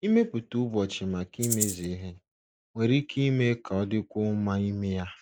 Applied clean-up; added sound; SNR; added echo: neural mask model Resemble Enhance denoiser.